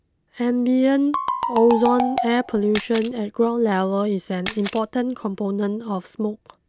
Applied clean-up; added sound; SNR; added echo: none; Marimba, xylophone + Camera; 5 dB; none.